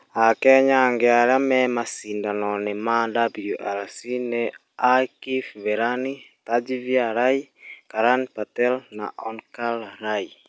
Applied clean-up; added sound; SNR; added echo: none; none; none; none.